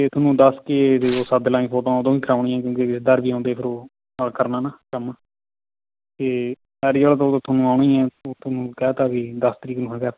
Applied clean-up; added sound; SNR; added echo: none; Tearing; 16 dB; none.